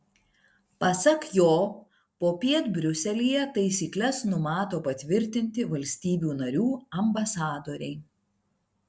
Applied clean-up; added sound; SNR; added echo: none; none; none; none.